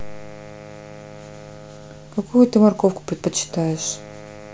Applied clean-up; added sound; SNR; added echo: none; Wind instrument, woodwind instrument; 19 dB; none.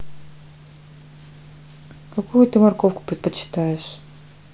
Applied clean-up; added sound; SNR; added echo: none; none; none; none.